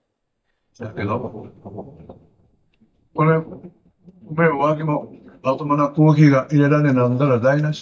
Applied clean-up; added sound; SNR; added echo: neural mask model DeepFilterNet 3.